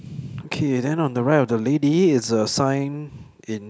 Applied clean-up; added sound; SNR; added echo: none; none; none; none.